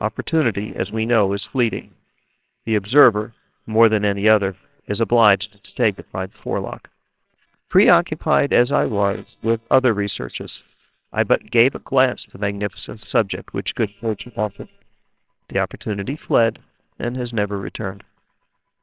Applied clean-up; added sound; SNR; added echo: neural separator model SepFormer WHAMR!.